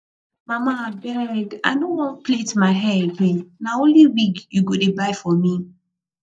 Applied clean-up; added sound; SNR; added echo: neural mask model DeepFilterNet 3.